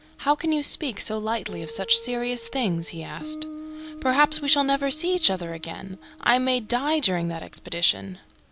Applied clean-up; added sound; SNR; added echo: none; Guitar; 17 dB; none.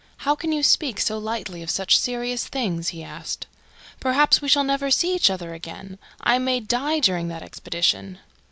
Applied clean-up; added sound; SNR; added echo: none; none; none; none.